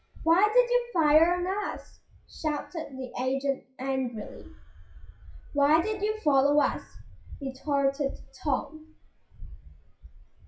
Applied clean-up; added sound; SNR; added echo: classical method WPE with log-MMSE.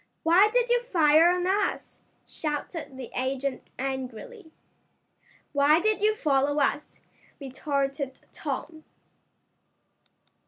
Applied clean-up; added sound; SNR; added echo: none; none; none; none.